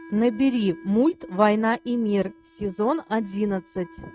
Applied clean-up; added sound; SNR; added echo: neural mask model RNNoise.